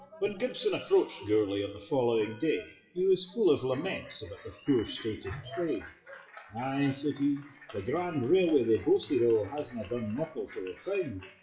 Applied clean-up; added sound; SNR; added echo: classical method WPE with log-MMSE.